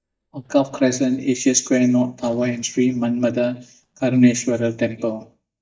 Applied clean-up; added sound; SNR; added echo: neural mask model DeepFilterNet 3.